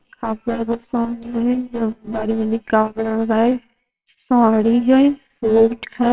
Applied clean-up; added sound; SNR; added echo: neural separator model SepFormer WHAMR!.